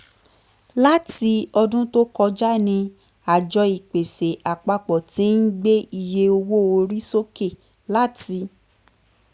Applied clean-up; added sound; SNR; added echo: none; none; none; none.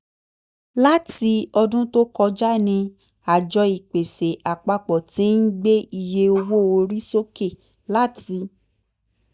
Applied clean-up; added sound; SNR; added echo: neural mask model DeepFilterNet 3.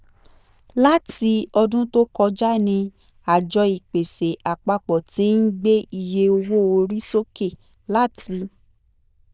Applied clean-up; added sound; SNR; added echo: neural diffusion model UNIVERSE++.